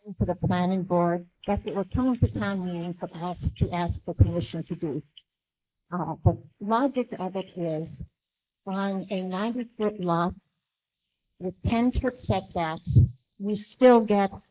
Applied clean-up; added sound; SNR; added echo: neural mask model Resemble Enhance denoiser.